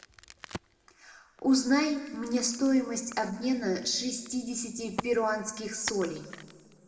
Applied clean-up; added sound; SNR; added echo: none; Crack; 16 dB; reverberation time 1.2 s.